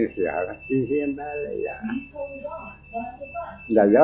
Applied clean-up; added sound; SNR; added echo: classical method log-MMSE.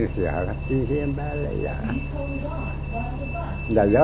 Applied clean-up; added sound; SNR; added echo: none; Bus; 3 dB; none.